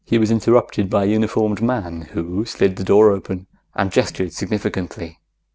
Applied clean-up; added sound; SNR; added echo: none; none; none; none.